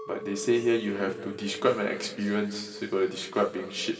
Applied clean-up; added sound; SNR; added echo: none; Chink, clink; 15 dB; reverberation time 2.2 s.